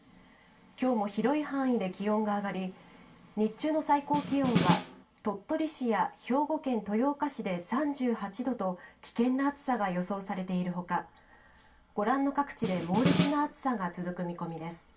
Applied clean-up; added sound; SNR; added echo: none; Snare drum; 0 dB; reverberation time 0.2 s.